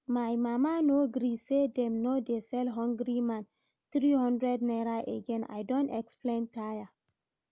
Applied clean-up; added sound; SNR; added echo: none; none; none; none.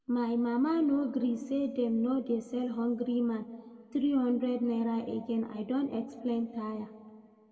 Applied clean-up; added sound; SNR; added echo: none; none; none; reverberation time 1.3 s.